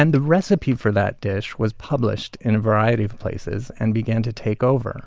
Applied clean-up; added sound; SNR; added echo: none; none; none; none.